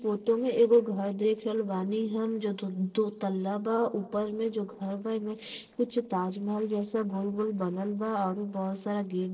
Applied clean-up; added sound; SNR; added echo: neural separator model SepFormer DNS4.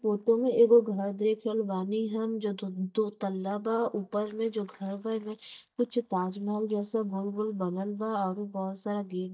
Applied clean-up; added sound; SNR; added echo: neural mask model DeepFilterNet 3.